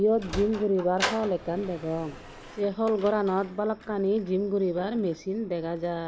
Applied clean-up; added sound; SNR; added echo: none; Sliding door; 13 dB; none.